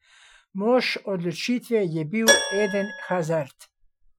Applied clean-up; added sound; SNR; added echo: classical method Wiener filter.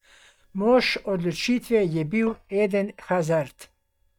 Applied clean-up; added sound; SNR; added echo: neural mask model DeepFilterNet 3.